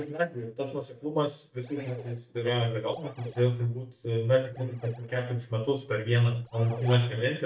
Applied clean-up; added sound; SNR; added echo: neural mask model DeepFilterNet 3.